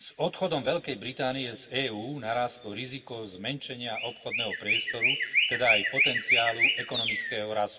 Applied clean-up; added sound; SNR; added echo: none; Chirp, tweet; -2 dB; reverberation time 1.5 s.